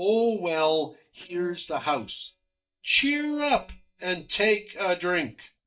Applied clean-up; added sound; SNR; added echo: neural mask model DeepFilterNet 3.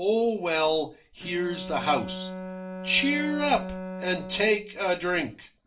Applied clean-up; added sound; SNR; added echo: none; Bowed string instrument; 11 dB; reverberation time 0.2 s.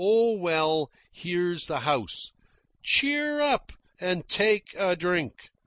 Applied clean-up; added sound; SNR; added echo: none; none; none; none.